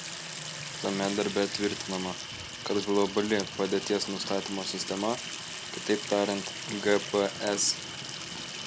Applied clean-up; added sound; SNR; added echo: none; Sink (filling or washing) / Water tap, faucet; 7 dB; none.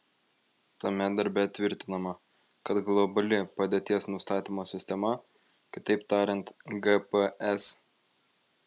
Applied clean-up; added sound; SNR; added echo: none; none; none; none.